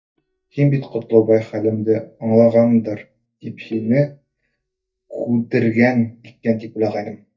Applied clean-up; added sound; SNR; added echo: neural mask model DeepFilterNet 3.